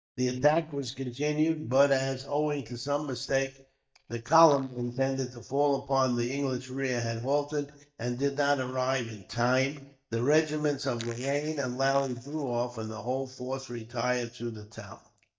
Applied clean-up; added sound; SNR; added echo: neural mask model DeepFilterNet 3.